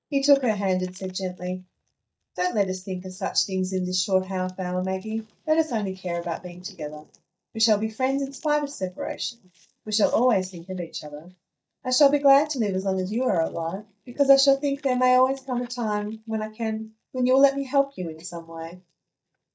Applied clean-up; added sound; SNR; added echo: neural mask model DeepFilterNet 3.